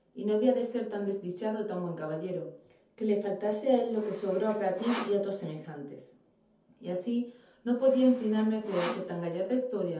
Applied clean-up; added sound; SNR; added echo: none; Sawing; 13 dB; reverberation time 0.5 s.